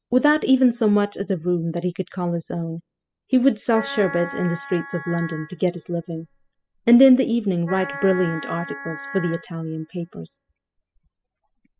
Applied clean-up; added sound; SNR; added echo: classical method spectral subtraction.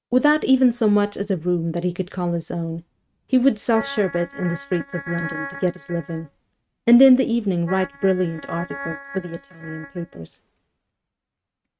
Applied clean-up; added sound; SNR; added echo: neural mask model RNNoise.